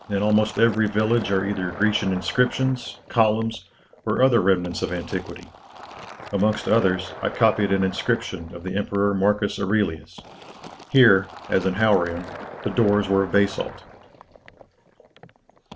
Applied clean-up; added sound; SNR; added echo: none; Fill (with liquid); 17 dB; none.